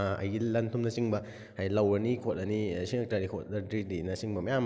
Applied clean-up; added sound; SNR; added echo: none; none; none; none.